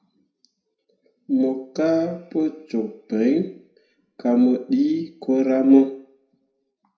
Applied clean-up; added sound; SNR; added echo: none; none; none; reverberation time 0.5 s.